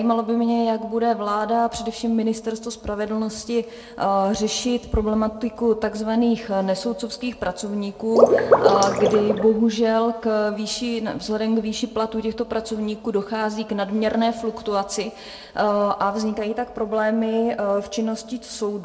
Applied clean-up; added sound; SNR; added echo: none; Water / Liquid; -5 dB; reverberation time 0.2 s.